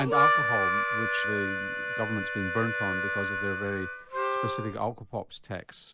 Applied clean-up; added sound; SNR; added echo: none; Harmonica; -4 dB; none.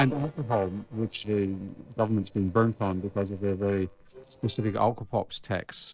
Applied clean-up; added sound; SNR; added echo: neural separator model SepFormer DNS4.